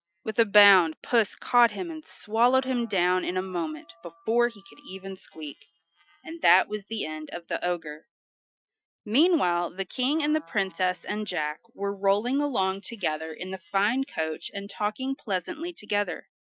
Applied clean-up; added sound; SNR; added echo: classical method Wiener filter.